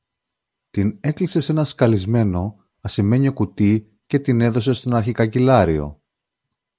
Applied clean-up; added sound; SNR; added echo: none; none; none; none.